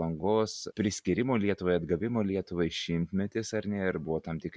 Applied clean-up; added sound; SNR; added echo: none; none; none; none.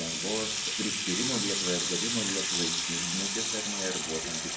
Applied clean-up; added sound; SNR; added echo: none; Sink (filling or washing) / Water tap, faucet; -4 dB; reverberation time 0.7 s.